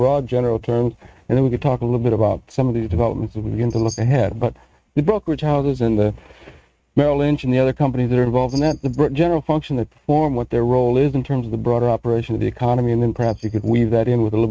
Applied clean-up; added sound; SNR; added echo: neural mask model RNNoise.